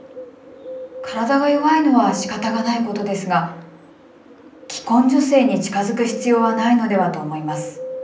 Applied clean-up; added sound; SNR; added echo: none; Bird; 15 dB; reverberation time 0.6 s.